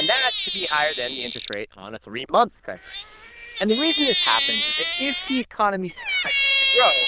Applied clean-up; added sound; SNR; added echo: neural diffusion model UNIVERSE++.